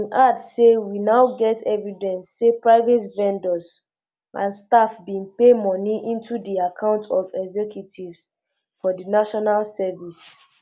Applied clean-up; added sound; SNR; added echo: none; none; none; none.